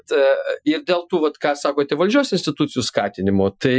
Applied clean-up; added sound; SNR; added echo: classical method Wiener filter.